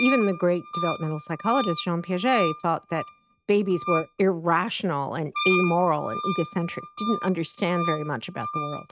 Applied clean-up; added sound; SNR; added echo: neural mask model RNNoise.